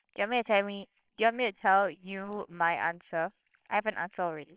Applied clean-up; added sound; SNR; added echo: neural separator model SepFormer WHAMR!.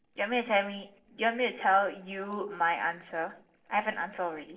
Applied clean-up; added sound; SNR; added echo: neural separator model SepFormer DNS4.